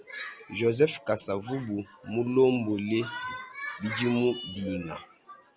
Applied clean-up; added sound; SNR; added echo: none; none; none; none.